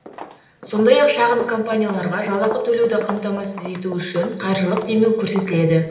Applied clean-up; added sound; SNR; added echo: none; Walk, footsteps; 16 dB; reverberation time 0.8 s.